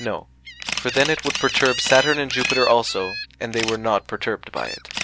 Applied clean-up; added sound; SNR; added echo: none; Camera + Gull, seagull; 6 dB; none.